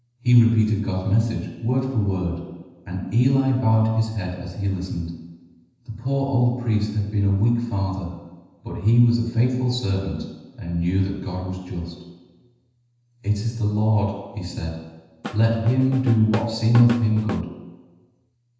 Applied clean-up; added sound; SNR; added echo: none; Drum / Drum kit; 11 dB; reverberation time 1.1 s.